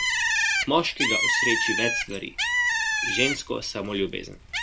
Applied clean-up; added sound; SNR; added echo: none; Bird; -3 dB; none.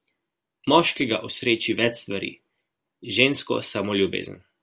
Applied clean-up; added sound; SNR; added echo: none; none; none; none.